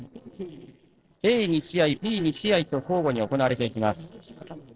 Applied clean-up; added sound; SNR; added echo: neural separator model SepFormer DNS4.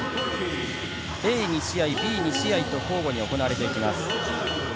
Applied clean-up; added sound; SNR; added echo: none; Boat, Water vehicle; 11 dB; none.